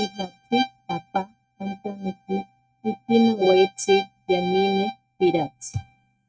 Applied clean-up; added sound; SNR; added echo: neural mask model RNNoise.